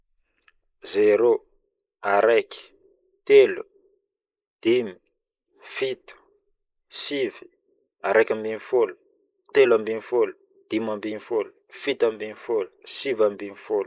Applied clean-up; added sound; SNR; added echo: neural mask model Resemble Enhance denoiser.